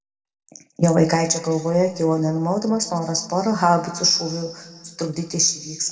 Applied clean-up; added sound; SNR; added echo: none; none; none; reverberation time 1.9 s.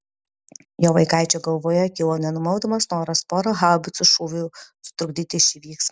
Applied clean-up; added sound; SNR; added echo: none; none; none; none.